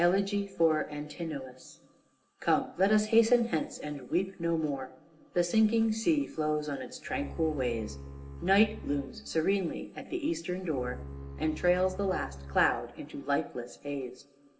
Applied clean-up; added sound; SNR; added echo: none; Bowed string instrument; 13 dB; reverberation time 2.2 s.